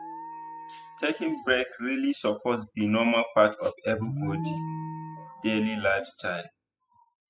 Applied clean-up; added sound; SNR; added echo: classical method spectral subtraction.